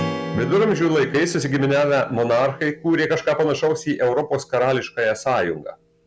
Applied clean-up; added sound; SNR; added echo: none; Strum; 13 dB; none.